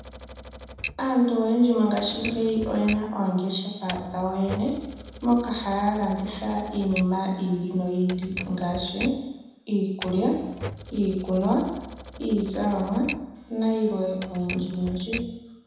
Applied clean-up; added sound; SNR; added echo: none; Typewriter; 14 dB; reverberation time 1.0 s.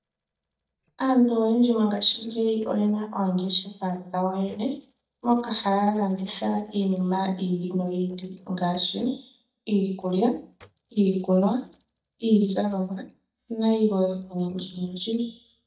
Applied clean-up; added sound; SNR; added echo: neural mask model DeepFilterNet 3.